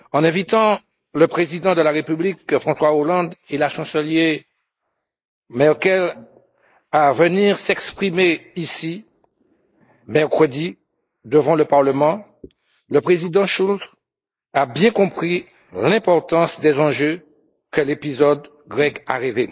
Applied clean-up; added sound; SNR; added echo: neural mask model Resemble Enhance denoiser.